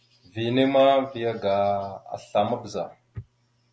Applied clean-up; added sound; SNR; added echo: none; none; none; none.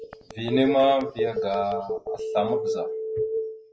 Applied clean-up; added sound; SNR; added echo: classical method WPE with log-MMSE.